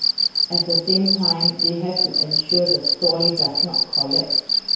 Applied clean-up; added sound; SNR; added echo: none; Cricket; -5 dB; reverberation time 1.0 s.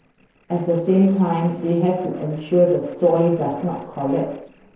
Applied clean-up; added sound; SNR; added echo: neural separator model SepFormer DNS4.